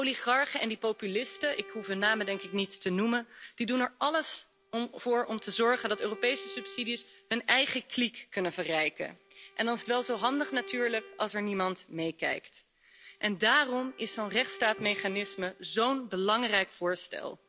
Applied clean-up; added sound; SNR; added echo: none; Bowed string instrument; 19 dB; none.